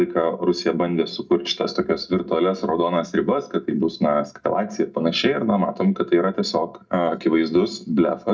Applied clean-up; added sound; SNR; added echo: none; none; none; reverberation time 0.2 s.